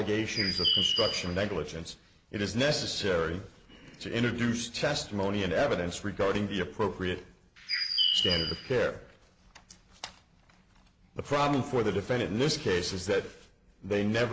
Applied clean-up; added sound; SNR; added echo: none; Bird; -1 dB; none.